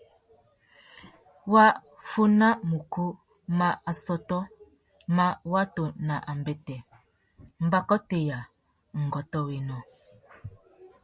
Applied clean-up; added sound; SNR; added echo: none; none; none; none.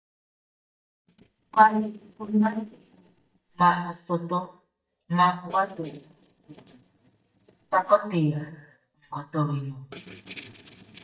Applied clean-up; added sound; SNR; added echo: neural mask model DeepFilterNet 3.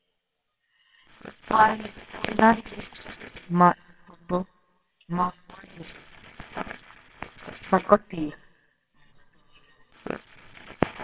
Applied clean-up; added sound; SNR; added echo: neural separator model SepFormer WHAMR!.